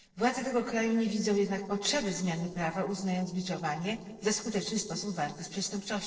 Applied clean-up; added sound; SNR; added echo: neural separator model SepFormer DNS4.